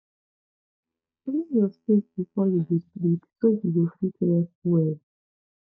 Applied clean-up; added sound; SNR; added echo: neural mask model DeepFilterNet 3.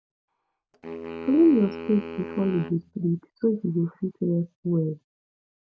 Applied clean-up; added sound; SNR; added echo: none; Wind instrument, woodwind instrument; 12 dB; none.